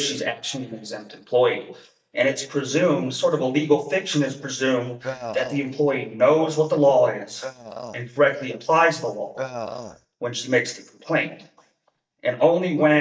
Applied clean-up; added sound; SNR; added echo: neural mask model DeepFilterNet 3.